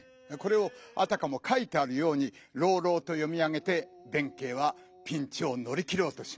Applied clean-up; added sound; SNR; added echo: none; none; none; none.